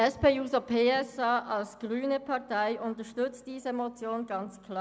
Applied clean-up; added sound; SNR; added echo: none; none; none; none.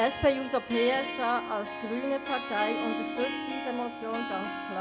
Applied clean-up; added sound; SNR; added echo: none; Harp; 5 dB; none.